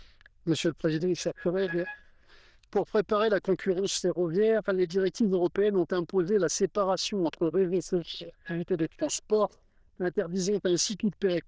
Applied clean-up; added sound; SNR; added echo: neural diffusion model UNIVERSE++.